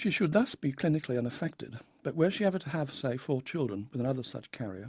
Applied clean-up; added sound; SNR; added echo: none; none; none; none.